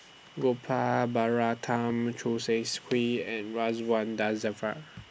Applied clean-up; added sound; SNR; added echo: none; none; none; none.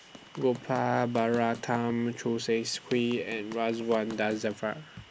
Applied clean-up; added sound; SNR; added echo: none; Run; 18 dB; none.